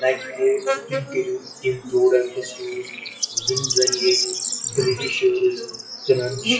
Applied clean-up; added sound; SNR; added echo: classical method WPE with log-MMSE.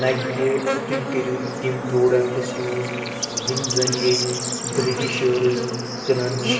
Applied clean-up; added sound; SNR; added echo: none; Bird / Insect; 4 dB; reverberation time 2.6 s.